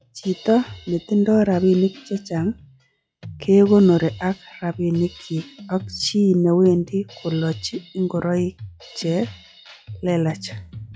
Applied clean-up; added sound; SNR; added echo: classical method log-MMSE.